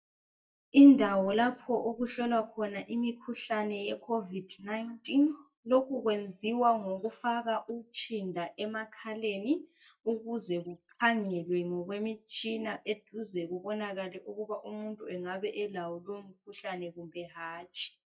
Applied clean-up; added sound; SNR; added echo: neural mask model DeepFilterNet 3.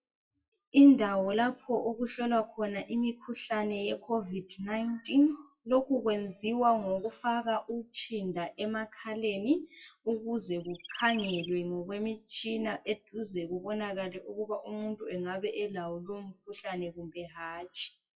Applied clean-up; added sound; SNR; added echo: classical method WPE with log-MMSE.